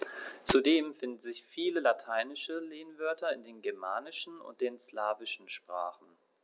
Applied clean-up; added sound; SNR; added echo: none; none; none; none.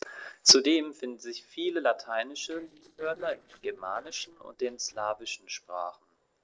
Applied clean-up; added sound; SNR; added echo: neural separator model SepFormer DNS4.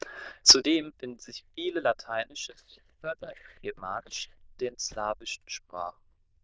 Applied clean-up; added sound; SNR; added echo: neural diffusion model UNIVERSE++.